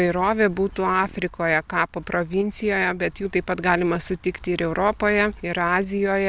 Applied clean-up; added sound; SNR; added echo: none; none; none; none.